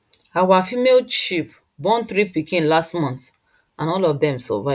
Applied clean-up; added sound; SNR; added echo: none; none; none; none.